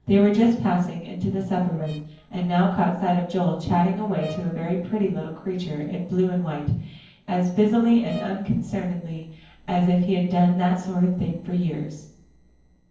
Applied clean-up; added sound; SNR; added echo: neural separator model SepFormer DNS4.